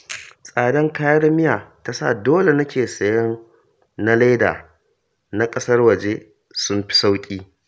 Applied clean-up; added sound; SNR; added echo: none; none; none; none.